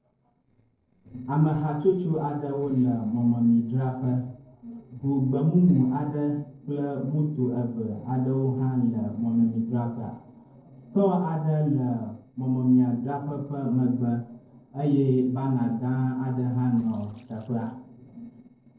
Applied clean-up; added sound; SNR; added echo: neural separator model SepFormer DNS4.